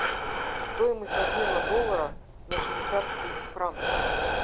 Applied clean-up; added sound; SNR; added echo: none; Breathing; -2 dB; none.